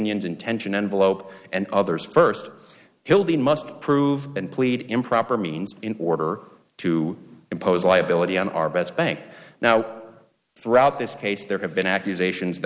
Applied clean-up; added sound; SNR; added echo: none; none; none; none.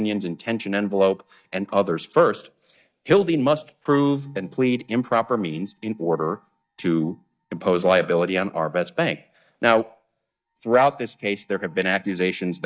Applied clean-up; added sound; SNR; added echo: neural mask model DeepFilterNet 3.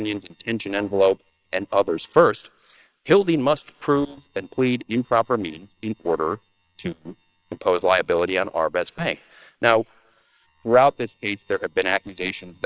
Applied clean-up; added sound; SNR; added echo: neural separator model SepFormer WHAM!.